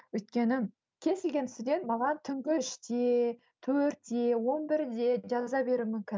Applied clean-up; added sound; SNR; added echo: none; none; none; none.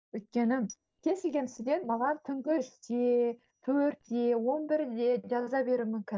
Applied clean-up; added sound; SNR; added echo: neural mask model DeepFilterNet 3.